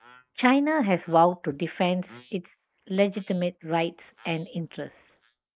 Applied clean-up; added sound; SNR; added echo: neural mask model Resemble Enhance denoiser.